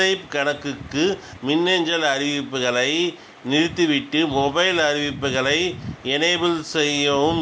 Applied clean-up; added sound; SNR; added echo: none; none; none; none.